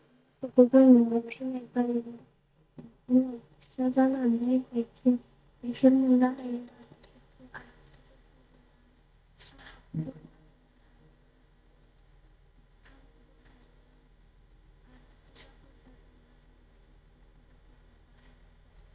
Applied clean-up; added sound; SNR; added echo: neural mask model DeepFilterNet 3.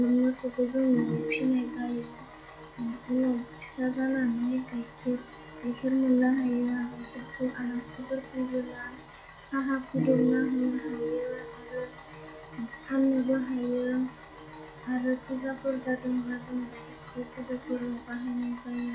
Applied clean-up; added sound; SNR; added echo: classical method log-MMSE.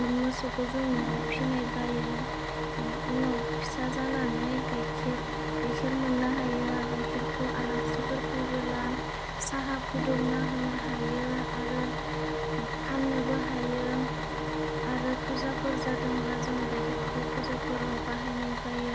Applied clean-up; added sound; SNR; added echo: none; Musical instrument + Bus; -1 dB; none.